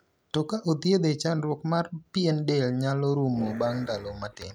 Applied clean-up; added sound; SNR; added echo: none; Growling; 15 dB; none.